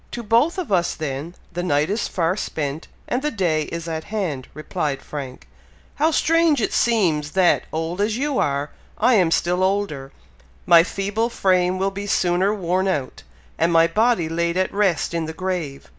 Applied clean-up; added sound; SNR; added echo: none; none; none; none.